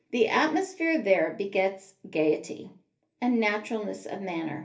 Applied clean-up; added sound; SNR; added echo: none; none; none; reverberation time 0.3 s.